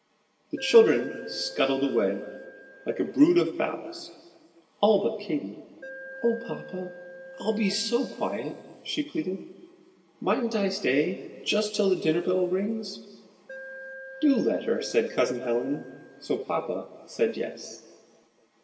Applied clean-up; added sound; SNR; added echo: none; Alarm; 17 dB; reverberation time 2.0 s.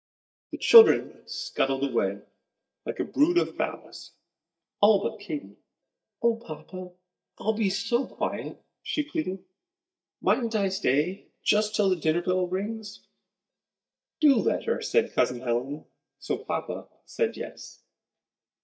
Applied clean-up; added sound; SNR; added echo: neural mask model DeepFilterNet 3.